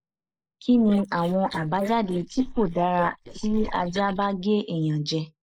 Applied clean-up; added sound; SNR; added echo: neural mask model Resemble Enhance denoiser.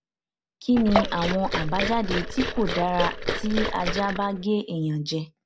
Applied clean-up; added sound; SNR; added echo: none; Liquid; 1 dB; none.